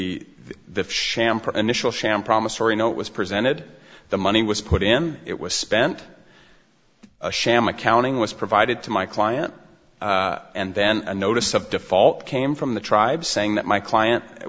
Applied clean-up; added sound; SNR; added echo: none; none; none; none.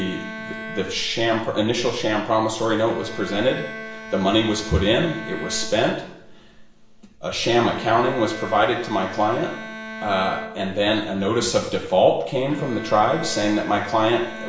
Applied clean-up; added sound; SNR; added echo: none; Bowed string instrument; 14 dB; reverberation time 0.7 s.